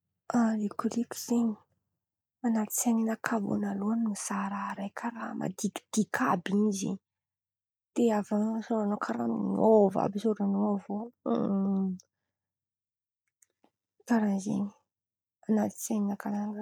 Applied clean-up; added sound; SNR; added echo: none; none; none; none.